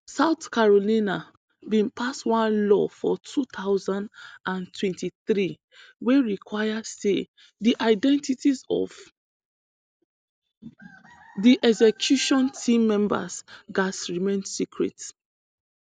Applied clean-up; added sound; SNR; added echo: none; none; none; none.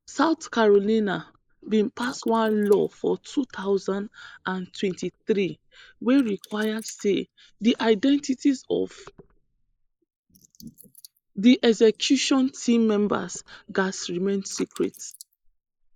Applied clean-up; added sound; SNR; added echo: neural mask model Resemble Enhance denoiser.